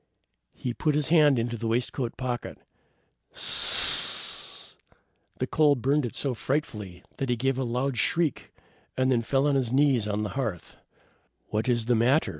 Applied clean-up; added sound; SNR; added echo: none; none; none; none.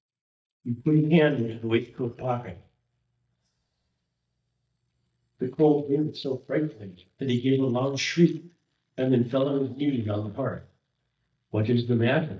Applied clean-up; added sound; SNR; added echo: neural mask model DeepFilterNet 3.